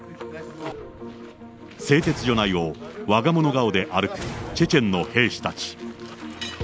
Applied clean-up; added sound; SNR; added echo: none; Whoosh, swoosh, swish; 15 dB; none.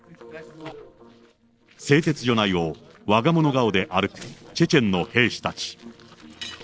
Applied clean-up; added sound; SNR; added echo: neural separator model SepFormer DNS4.